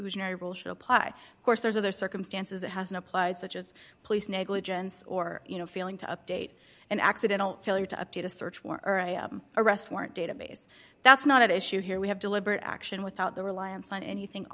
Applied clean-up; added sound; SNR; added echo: none; none; none; none.